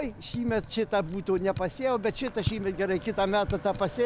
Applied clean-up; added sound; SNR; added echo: none; none; none; none.